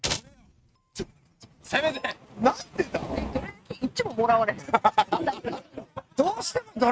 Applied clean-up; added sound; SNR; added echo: neural mask model RNNoise.